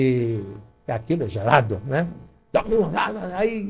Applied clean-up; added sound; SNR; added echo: neural separator model SepFormer DNS4.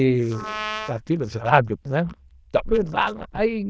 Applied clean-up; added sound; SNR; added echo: neural diffusion model UNIVERSE++.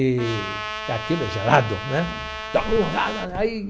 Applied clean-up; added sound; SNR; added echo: none; Trumpet; 9 dB; none.